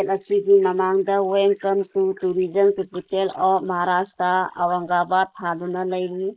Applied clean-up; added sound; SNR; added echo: neural mask model Resemble Enhance denoiser.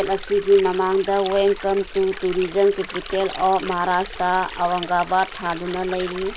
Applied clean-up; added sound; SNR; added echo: none; Stream; 13 dB; none.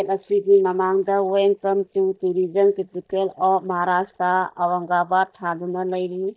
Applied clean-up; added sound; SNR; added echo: neural mask model DeepFilterNet 3.